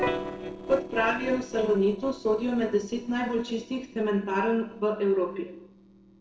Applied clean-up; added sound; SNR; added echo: neural separator model SepFormer DNS4.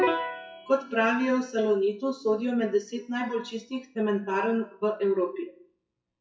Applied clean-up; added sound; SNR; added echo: classical method WPE with log-MMSE.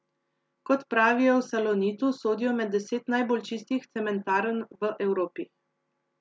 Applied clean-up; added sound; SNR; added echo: none; none; none; none.